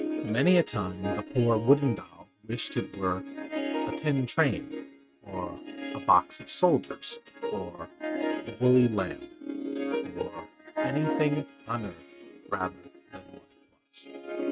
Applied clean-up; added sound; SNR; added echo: neural mask model RNNoise.